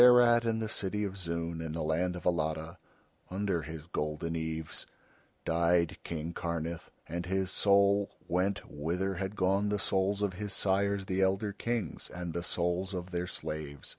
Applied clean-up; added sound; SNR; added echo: none; none; none; none.